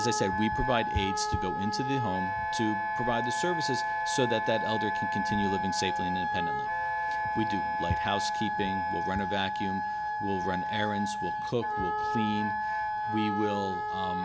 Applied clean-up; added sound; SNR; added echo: none; Wind instrument, woodwind instrument; -2 dB; none.